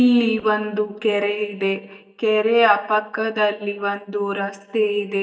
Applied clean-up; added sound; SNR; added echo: neural mask model DeepFilterNet 3.